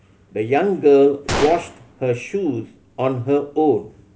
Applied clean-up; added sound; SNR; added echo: none; Gunshot, gunfire; 11 dB; none.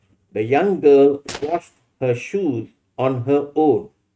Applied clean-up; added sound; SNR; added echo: neural mask model RNNoise.